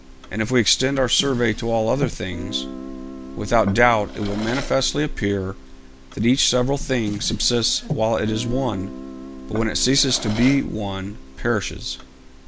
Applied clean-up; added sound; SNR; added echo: none; Drawer open or close + Guitar; 13 dB; none.